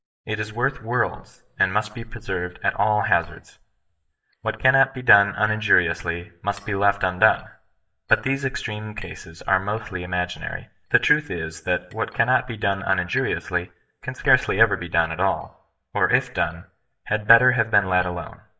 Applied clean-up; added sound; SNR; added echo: neural mask model DeepFilterNet 3.